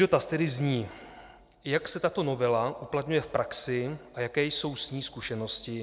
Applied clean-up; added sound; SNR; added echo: none; none; none; none.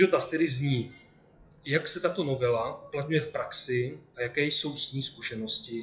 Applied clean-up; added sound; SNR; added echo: classical method WPE with log-MMSE.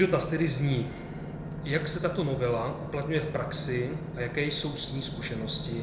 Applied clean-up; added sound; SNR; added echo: none; Engine / Boat, Water vehicle; 7 dB; reverberation time 0.8 s.